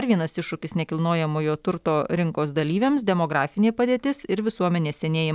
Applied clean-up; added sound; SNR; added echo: none; none; none; none.